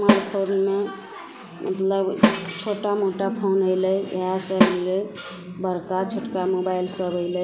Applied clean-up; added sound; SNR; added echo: none; Snare drum; 2 dB; none.